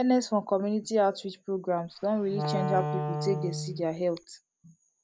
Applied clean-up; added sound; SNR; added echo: none; Wind instrument, woodwind instrument; 4 dB; none.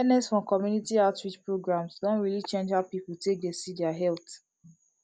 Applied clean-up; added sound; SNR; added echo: none; none; none; none.